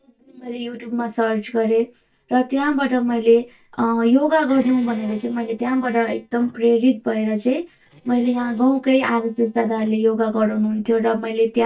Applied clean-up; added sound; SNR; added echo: neural mask model DeepFilterNet 3.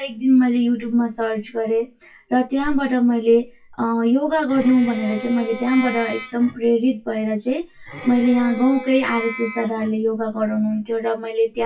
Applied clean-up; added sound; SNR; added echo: classical method WPE with log-MMSE.